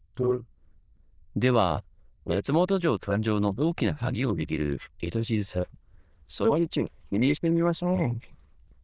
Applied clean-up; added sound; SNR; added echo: neural diffusion model UNIVERSE++.